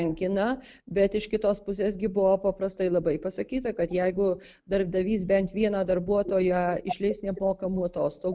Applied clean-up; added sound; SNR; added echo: none; none; none; none.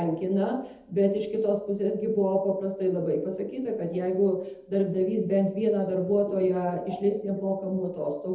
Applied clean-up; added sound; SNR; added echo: none; none; none; reverberation time 0.7 s.